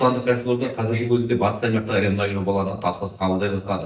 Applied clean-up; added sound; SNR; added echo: neural mask model DeepFilterNet 3.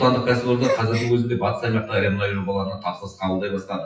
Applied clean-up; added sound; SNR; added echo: classical method WPE with log-MMSE.